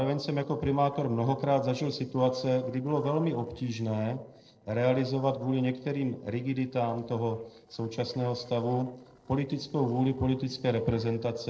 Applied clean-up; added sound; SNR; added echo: neural separator model SepFormer DNS4.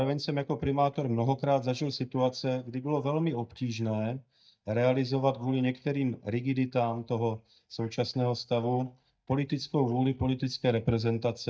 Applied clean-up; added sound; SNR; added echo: neural mask model DeepFilterNet 3.